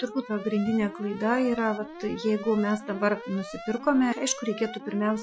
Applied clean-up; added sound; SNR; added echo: classical method Wiener filter.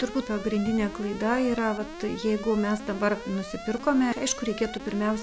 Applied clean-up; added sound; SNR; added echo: none; Alarm; 13 dB; none.